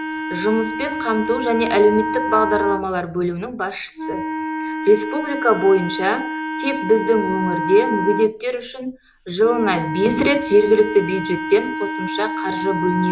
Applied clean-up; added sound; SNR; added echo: none; Wind instrument, woodwind instrument; 6 dB; none.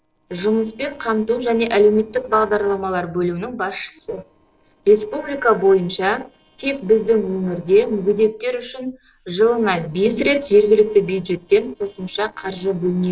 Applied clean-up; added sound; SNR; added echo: neural separator model SepFormer DNS4.